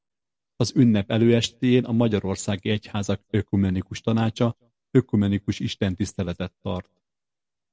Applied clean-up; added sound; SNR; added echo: none; none; none; none.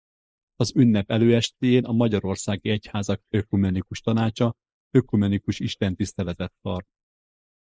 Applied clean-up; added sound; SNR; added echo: neural mask model Resemble Enhance denoiser.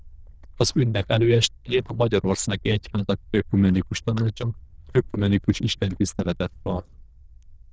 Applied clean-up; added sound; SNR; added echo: neural diffusion model UNIVERSE++.